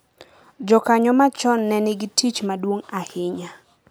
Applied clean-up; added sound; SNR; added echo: none; none; none; none.